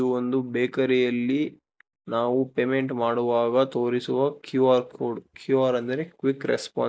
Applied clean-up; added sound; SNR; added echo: neural mask model Resemble Enhance denoiser.